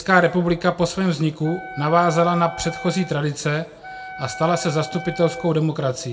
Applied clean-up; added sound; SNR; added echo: none; Wind instrument, woodwind instrument; 14 dB; reverberation time 0.5 s.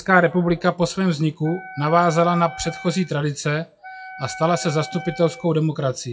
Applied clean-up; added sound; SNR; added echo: classical method WPE with log-MMSE.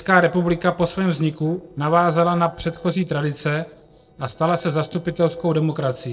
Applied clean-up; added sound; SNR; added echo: neural separator model SepFormer DNS4.